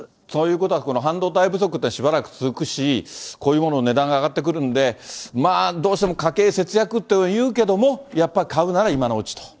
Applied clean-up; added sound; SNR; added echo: neural separator model SepFormer DNS4.